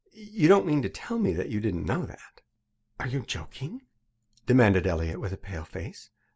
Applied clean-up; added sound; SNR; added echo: none; none; none; none.